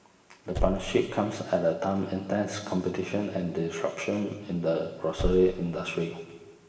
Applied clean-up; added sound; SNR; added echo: none; Slam / Car; 6 dB; reverberation time 1.4 s.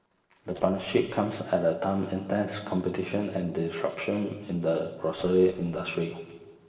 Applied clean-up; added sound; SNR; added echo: neural separator model SepFormer DNS4.